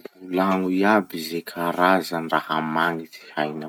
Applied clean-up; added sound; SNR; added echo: none; none; none; none.